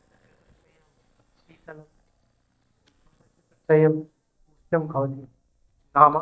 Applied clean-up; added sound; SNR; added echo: neural mask model DeepFilterNet 3.